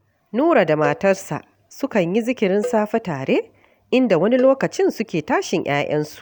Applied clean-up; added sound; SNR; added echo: none; Cowbell; 16 dB; none.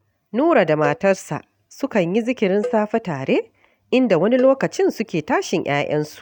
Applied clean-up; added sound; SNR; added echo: neural mask model RNNoise.